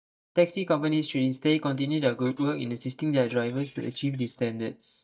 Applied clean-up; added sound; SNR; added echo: neural mask model DeepFilterNet 3.